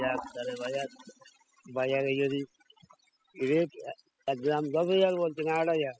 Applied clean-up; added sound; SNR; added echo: classical method spectral subtraction.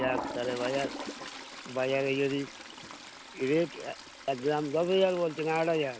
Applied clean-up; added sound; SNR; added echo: none; Toilet flush; 11 dB; none.